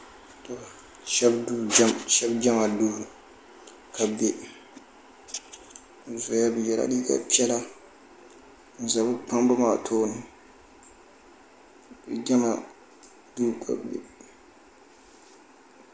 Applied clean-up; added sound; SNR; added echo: none; none; none; none.